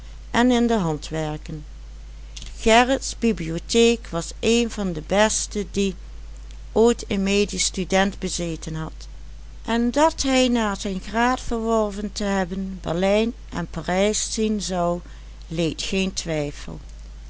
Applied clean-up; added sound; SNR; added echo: none; none; none; none.